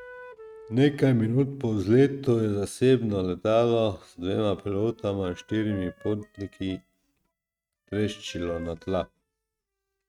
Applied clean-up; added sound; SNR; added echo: neural mask model RNNoise.